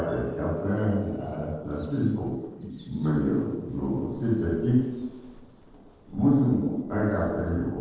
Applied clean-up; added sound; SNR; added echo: neural separator model SepFormer DNS4.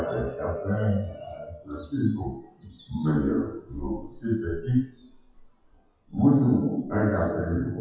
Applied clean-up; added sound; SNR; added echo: classical method WPE with log-MMSE.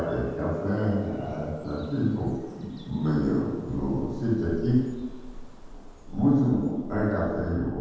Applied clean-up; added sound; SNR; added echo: none; Bird vocalization, bird call, bird song; 16 dB; reverberation time 1.2 s.